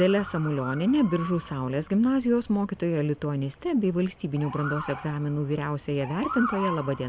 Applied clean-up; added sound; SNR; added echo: none; Motor vehicle (road) / Siren; 13 dB; none.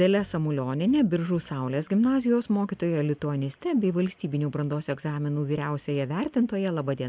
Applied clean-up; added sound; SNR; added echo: none; none; none; none.